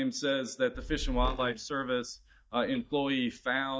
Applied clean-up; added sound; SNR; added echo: neural mask model DeepFilterNet 3.